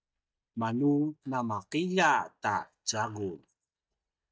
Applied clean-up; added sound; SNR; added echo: neural mask model DeepFilterNet 3.